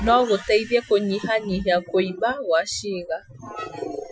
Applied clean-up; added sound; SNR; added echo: classical method Wiener filter.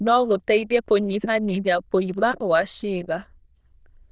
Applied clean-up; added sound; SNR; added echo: neural diffusion model UNIVERSE++.